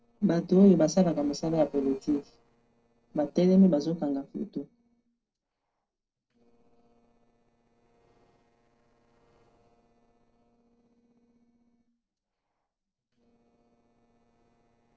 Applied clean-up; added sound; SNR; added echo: neural separator model SepFormer DNS4.